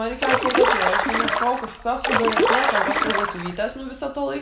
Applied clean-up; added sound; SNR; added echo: none; Stream; -4 dB; none.